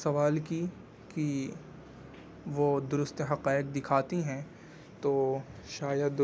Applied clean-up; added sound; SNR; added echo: none; none; none; none.